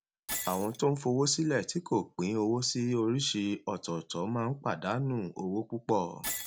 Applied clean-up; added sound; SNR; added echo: none; Shatter; 15 dB; none.